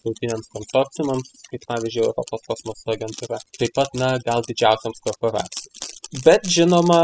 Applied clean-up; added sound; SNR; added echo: classical method spectral subtraction.